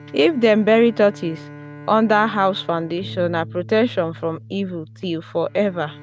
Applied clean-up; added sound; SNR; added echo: none; Bass guitar + Bowed string instrument; 18 dB; none.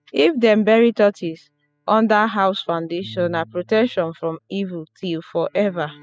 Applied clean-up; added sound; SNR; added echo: classical method spectral subtraction.